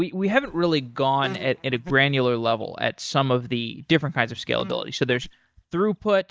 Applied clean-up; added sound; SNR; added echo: neural mask model DeepFilterNet 3.